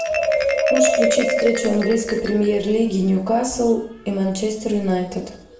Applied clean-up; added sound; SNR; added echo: none; Marimba, xylophone; 2 dB; reverberation time 0.5 s.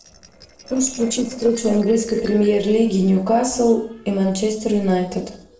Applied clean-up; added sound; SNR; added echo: neural separator model SepFormer DNS4.